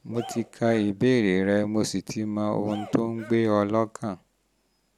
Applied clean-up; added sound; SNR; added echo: none; Cheering; 18 dB; none.